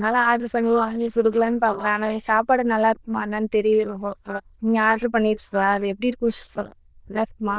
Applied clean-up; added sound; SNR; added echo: neural diffusion model UNIVERSE++.